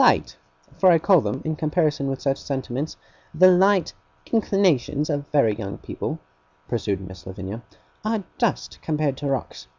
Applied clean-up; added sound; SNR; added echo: none; none; none; none.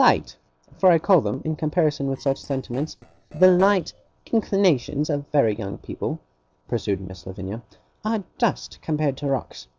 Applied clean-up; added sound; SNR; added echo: neural separator model SepFormer DNS4.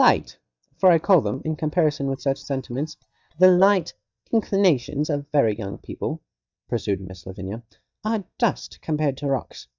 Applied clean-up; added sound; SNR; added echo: neural mask model DeepFilterNet 3.